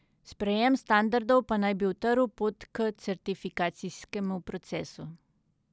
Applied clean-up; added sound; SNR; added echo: none; none; none; none.